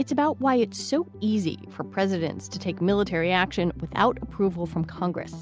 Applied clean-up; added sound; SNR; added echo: none; none; none; none.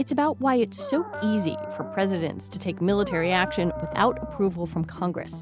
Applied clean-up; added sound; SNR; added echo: none; Dog; 10 dB; none.